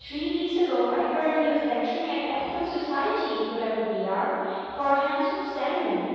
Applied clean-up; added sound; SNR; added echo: none; none; none; reverberation time 2.2 s.